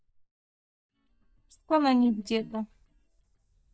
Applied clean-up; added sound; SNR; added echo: neural mask model DeepFilterNet 3.